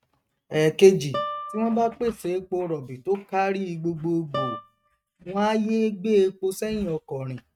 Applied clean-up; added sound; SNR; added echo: neural mask model RNNoise.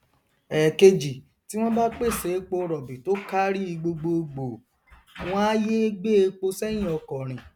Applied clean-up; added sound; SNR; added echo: none; none; none; none.